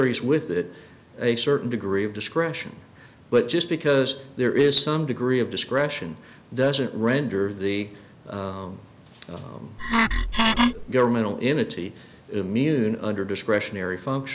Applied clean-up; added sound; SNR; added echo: none; Wood; -3 dB; none.